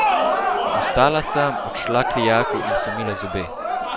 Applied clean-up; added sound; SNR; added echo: none; Crowd; -1 dB; none.